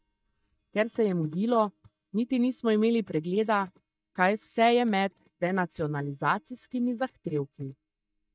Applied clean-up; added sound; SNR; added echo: neural mask model DeepFilterNet 3.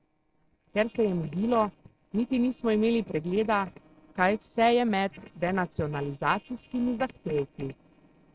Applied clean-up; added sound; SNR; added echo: neural separator model SepFormer DNS4.